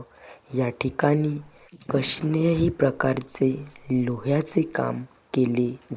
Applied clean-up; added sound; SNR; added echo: neural mask model Resemble Enhance denoiser.